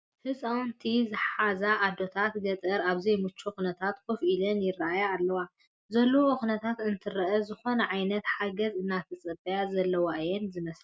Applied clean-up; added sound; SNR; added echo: none; none; none; none.